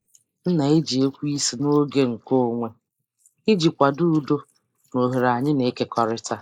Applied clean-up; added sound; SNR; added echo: neural mask model Resemble Enhance denoiser.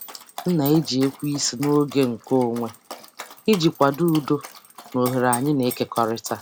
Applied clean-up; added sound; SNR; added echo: none; Dog; 16 dB; none.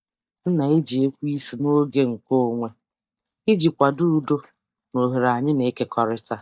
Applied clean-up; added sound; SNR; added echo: neural mask model DeepFilterNet 3.